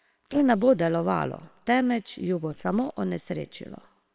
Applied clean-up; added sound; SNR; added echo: neural separator model SepFormer WHAM!.